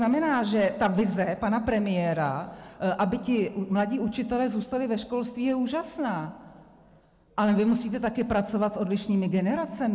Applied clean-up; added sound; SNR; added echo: none; none; none; none.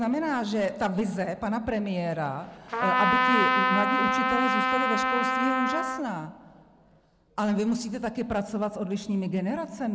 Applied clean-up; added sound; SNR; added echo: none; Trumpet; -4 dB; none.